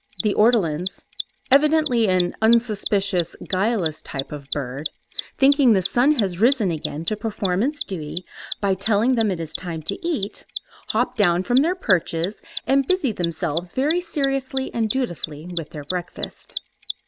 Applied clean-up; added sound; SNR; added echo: none; Mechanisms; 12 dB; none.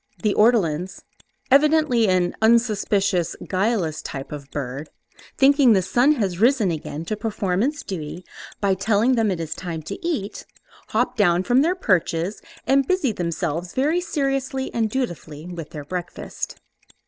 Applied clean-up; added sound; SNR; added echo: neural separator model SepFormer DNS4.